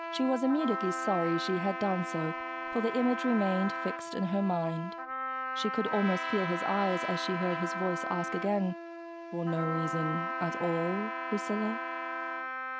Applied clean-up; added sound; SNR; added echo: none; Trumpet + Wind instrument, woodwind instrument; 4 dB; none.